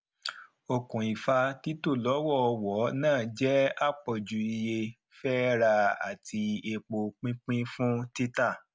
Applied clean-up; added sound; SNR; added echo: none; none; none; none.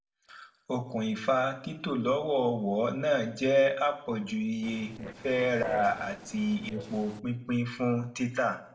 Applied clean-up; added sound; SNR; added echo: neural separator model SepFormer DNS4.